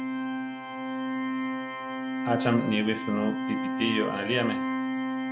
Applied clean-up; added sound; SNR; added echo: none; Organ; 0 dB; none.